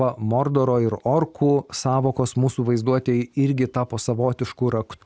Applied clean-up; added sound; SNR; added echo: none; none; none; none.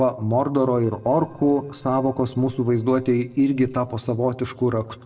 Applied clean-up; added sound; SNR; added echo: neural separator model SepFormer DNS4.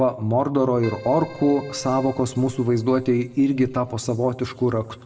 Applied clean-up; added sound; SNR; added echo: none; Keyboard (musical); 19 dB; reverberation time 1.9 s.